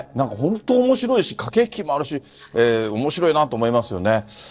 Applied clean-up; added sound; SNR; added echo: neural separator model SepFormer DNS4.